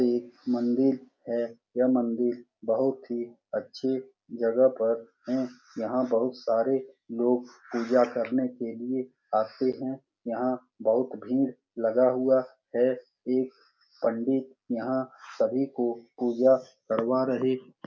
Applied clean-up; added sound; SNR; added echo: none; none; none; none.